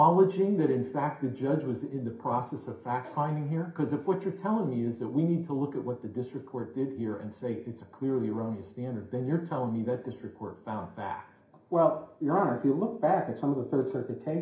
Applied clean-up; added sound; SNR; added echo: none; none; none; reverberation time 0.5 s.